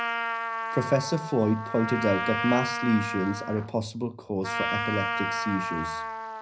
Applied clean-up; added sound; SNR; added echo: none; Trumpet; 3 dB; reverberation time 0.4 s.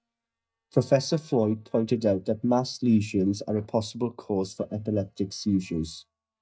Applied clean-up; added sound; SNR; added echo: neural mask model DeepFilterNet 3.